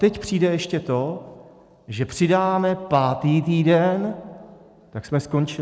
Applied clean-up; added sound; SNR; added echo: none; none; none; none.